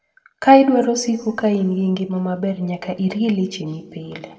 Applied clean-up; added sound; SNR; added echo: none; none; none; reverberation time 0.9 s.